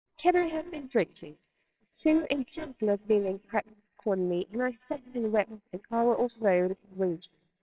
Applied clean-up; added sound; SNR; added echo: neural separator model SepFormer WHAMR!.